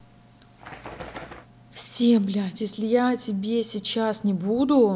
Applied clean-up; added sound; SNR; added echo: none; Bird; 15 dB; none.